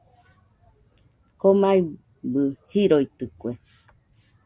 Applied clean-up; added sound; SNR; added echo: none; none; none; none.